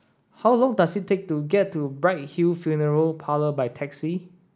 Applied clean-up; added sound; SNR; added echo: none; none; none; none.